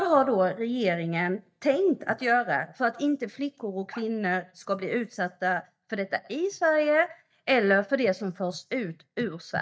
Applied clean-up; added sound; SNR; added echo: neural mask model DeepFilterNet 3.